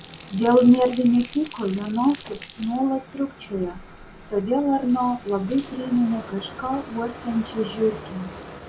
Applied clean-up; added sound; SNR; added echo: none; Bathtub (filling or washing); 16 dB; none.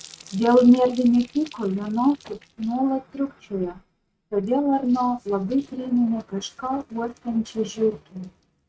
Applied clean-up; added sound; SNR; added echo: neural mask model RNNoise.